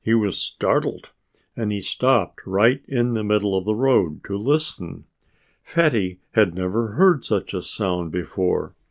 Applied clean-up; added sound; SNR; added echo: none; none; none; none.